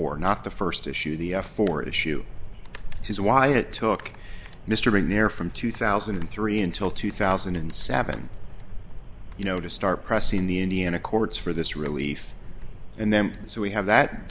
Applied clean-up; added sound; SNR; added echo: none; none; none; none.